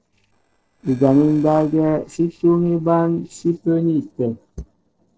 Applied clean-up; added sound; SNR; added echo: neural separator model SepFormer DNS4.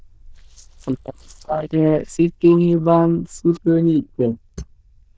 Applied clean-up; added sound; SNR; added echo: neural diffusion model UNIVERSE++.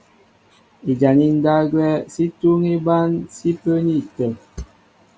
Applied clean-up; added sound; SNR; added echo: none; none; none; none.